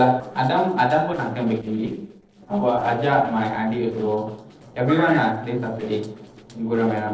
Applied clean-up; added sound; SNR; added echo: neural separator model SepFormer DNS4.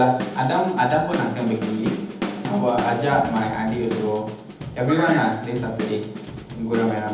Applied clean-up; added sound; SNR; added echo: none; Drum / Drum kit; 8 dB; reverberation time 1.0 s.